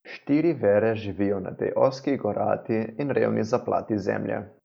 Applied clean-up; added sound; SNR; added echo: none; none; none; none.